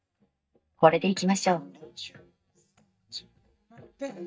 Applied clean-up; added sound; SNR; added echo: neural mask model DeepFilterNet 3.